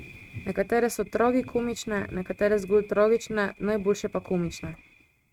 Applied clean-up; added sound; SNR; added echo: neural mask model RNNoise.